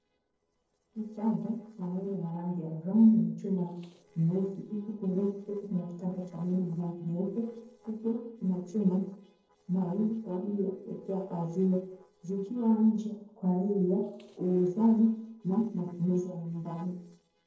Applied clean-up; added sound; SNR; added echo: neural separator model SepFormer DNS4.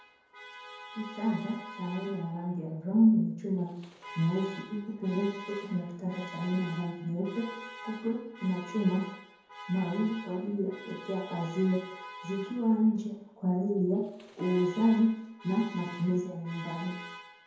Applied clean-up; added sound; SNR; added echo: none; Alarm; 16 dB; reverberation time 0.9 s.